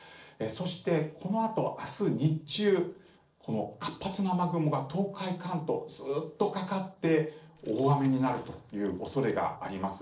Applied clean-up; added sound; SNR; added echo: neural separator model SepFormer DNS4.